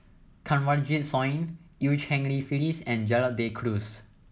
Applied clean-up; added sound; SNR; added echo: none; none; none; none.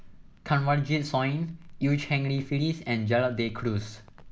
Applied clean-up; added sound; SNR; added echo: none; Crackle; 20 dB; none.